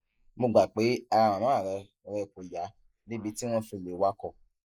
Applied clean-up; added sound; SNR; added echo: neural mask model Resemble Enhance denoiser.